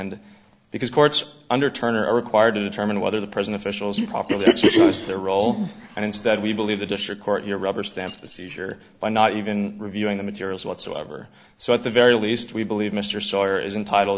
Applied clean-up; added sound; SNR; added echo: none; Rattle / Keys jangling; 19 dB; none.